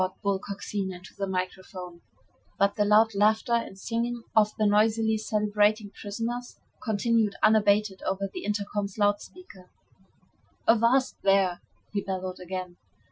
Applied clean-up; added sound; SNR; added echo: classical method Wiener filter.